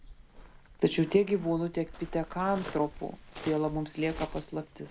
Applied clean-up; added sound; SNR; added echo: none; Waves, surf; 15 dB; none.